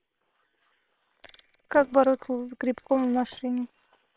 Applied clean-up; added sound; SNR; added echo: neural separator model SepFormer WHAM!.